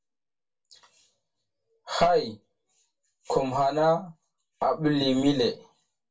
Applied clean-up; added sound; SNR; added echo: none; none; none; reverberation time 0.2 s.